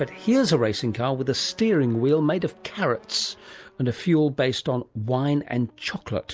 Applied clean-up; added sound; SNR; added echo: none; none; none; none.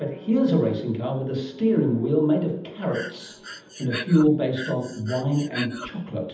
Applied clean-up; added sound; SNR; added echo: none; Breathing; 13 dB; reverberation time 0.8 s.